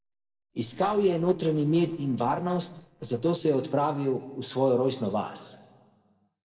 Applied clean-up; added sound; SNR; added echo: neural separator model SepFormer DNS4.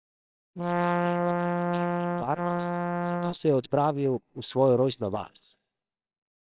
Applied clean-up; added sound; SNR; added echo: neural separator model SepFormer WHAMR!.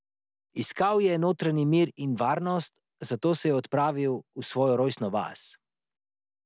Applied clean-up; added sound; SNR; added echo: none; none; none; none.